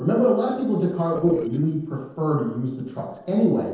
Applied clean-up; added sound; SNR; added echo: neural separator model SepFormer DNS4.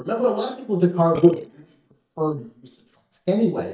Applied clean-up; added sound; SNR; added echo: neural mask model DeepFilterNet 3.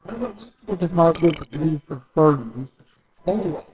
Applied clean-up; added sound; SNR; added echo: neural separator model SepFormer WHAMR!.